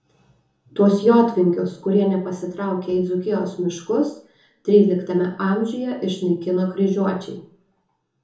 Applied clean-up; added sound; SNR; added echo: none; none; none; reverberation time 1.0 s.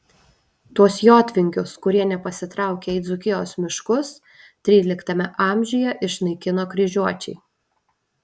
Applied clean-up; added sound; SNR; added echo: none; none; none; none.